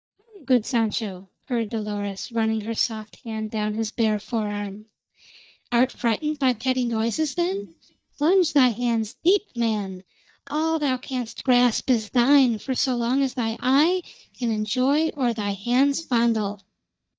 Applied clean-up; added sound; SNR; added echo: neural mask model DeepFilterNet 3.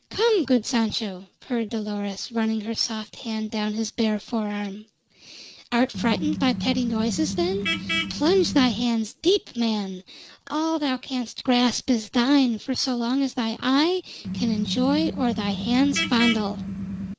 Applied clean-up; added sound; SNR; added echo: none; Vehicle horn, car horn, honking; 5 dB; none.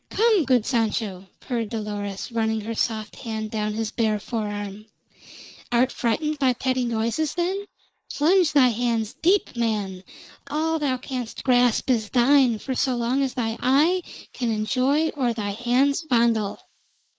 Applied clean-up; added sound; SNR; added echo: neural mask model Resemble Enhance denoiser.